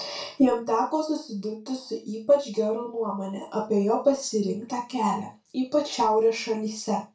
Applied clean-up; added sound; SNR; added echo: none; none; none; reverberation time 0.3 s.